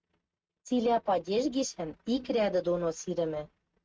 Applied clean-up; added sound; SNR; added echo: neural mask model RNNoise.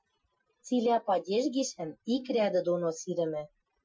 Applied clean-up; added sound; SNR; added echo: classical method Wiener filter.